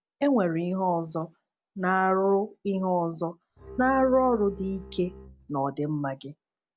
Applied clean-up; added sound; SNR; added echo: none; Bowed string instrument; 18 dB; none.